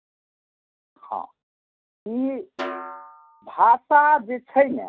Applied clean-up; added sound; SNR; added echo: neural mask model RNNoise.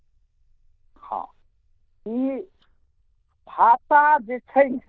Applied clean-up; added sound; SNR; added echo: neural diffusion model UNIVERSE++.